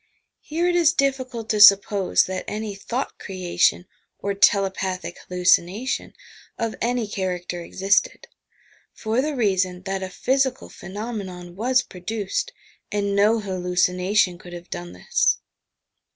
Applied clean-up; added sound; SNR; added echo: none; none; none; none.